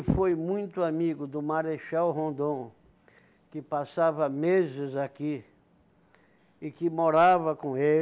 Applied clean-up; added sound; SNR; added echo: none; none; none; none.